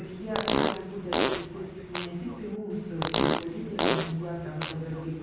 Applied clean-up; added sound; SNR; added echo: none; Fart; -3 dB; reverberation time 1.2 s.